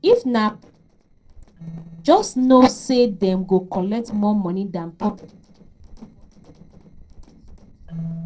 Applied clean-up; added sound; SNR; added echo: neural separator model SepFormer DNS4.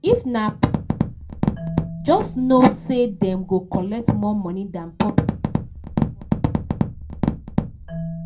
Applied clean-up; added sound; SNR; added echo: none; Marimba, xylophone; 16 dB; reverberation time 0.2 s.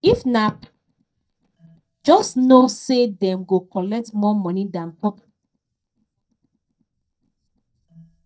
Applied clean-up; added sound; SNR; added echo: neural mask model DeepFilterNet 3.